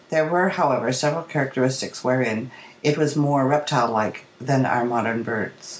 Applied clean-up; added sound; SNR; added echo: none; none; none; none.